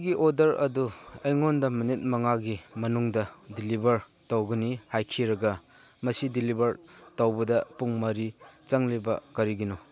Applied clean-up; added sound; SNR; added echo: none; none; none; none.